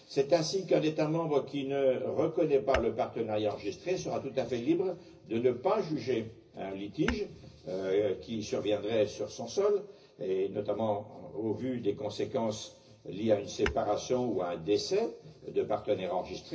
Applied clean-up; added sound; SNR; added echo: none; Tap / Hammer / Glass; 16 dB; reverberation time 0.4 s.